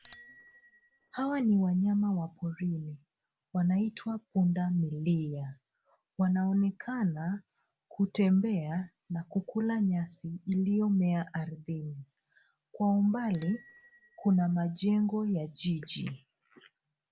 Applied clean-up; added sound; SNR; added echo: none; Bicycle bell; 17 dB; none.